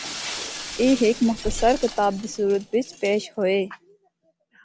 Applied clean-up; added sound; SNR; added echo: none; Vehicle + Shatter; 11 dB; none.